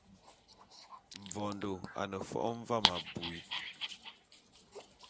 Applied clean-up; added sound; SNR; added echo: none; Dog; 0 dB; none.